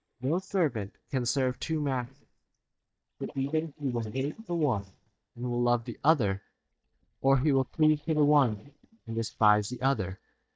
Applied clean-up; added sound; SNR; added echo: neural mask model DeepFilterNet 3.